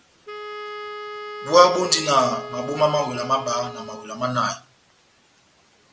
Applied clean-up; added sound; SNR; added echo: none; Wind instrument, woodwind instrument; 13 dB; none.